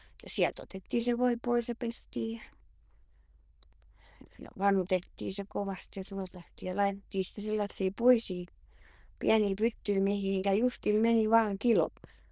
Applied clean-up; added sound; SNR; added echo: neural diffusion model UNIVERSE++.